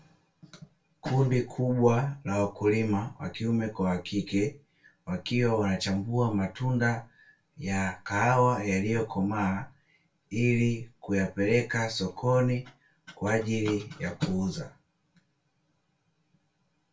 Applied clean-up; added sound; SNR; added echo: none; none; none; reverberation time 0.2 s.